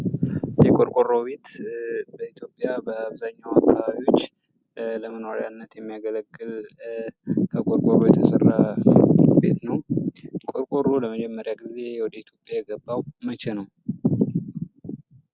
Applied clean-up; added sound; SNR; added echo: none; none; none; none.